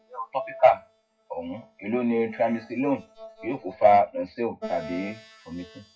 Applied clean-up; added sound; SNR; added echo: classical method WPE with log-MMSE.